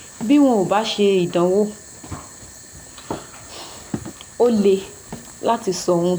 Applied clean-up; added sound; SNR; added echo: none; Boiling + Run; 18 dB; none.